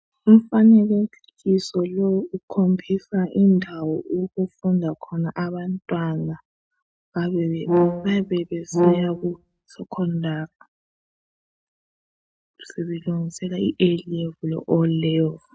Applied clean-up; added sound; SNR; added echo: neural mask model RNNoise.